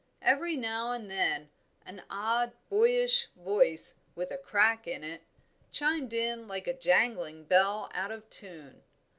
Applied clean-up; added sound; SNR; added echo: none; none; none; none.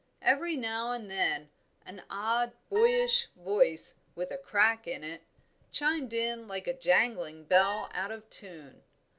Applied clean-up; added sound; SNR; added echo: none; Wind instrument, woodwind instrument; 10 dB; none.